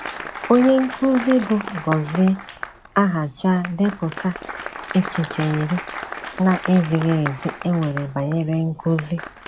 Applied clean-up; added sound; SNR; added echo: none; Applause; 12 dB; none.